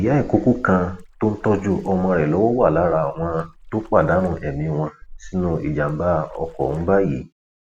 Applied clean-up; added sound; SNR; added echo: none; Splash, splatter; 19 dB; none.